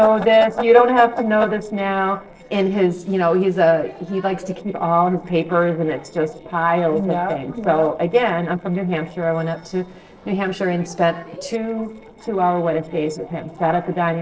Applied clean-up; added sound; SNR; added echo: neural separator model SepFormer DNS4.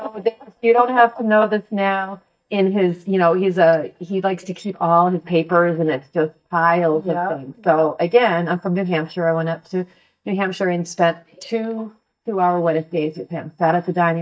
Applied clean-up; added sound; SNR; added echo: neural mask model DeepFilterNet 3.